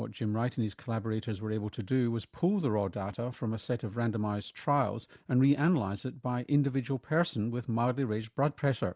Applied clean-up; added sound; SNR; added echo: none; none; none; none.